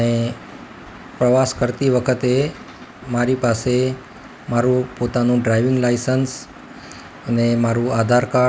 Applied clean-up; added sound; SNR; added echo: none; none; none; none.